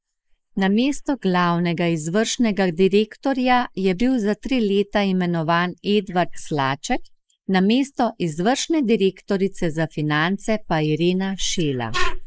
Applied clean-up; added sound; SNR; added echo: neural mask model Resemble Enhance denoiser.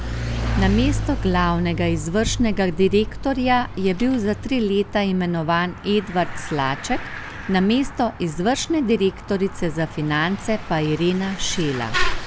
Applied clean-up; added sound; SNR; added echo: none; Mechanisms / Bicycle; 6 dB; none.